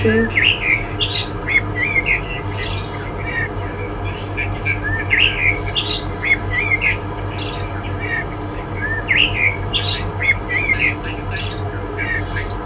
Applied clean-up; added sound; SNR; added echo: none; Bird; -2 dB; reverberation time 0.2 s.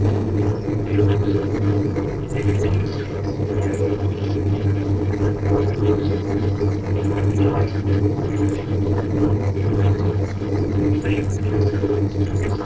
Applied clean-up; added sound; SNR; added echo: neural separator model SepFormer DNS4.